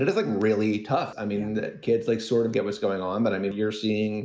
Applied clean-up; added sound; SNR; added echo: none; none; none; none.